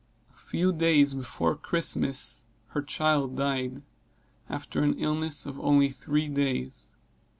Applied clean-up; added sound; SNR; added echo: none; none; none; none.